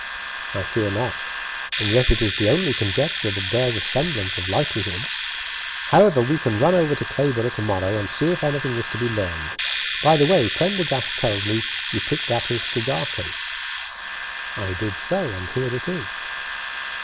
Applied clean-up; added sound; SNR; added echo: none; Domestic sounds, home sounds; 5 dB; none.